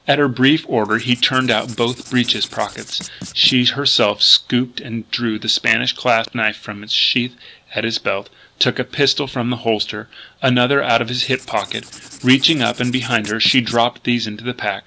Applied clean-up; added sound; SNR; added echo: none; Writing; 18 dB; none.